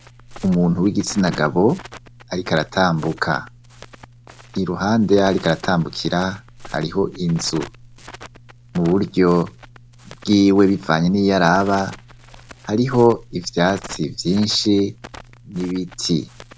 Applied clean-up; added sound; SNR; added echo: none; Crackle; 20 dB; none.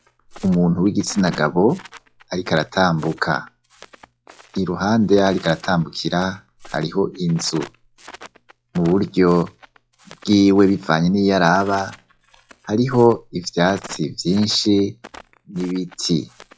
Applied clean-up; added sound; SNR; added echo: classical method log-MMSE.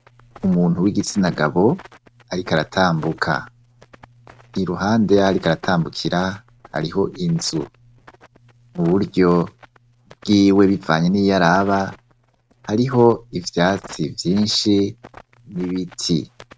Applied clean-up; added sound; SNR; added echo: neural mask model RNNoise.